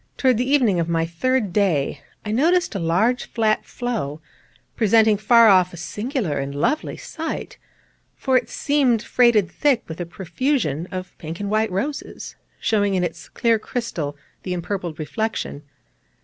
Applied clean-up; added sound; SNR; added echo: none; none; none; none.